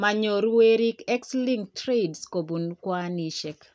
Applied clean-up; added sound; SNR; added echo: none; none; none; none.